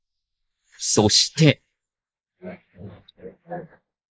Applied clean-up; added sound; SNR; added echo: neural mask model Resemble Enhance denoiser.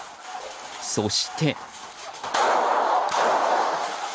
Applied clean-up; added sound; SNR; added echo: none; none; none; none.